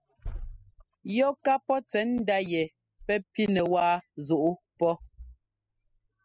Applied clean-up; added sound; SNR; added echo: classical method spectral subtraction.